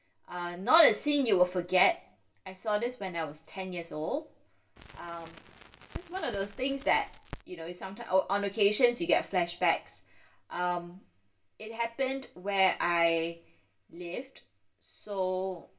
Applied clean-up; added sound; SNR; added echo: none; Crackle; 15 dB; reverberation time 0.2 s.